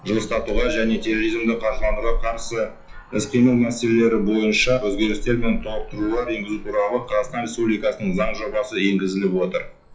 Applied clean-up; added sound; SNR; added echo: classical method WPE with log-MMSE.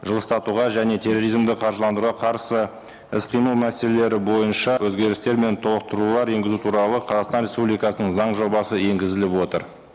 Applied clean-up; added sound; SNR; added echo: none; none; none; none.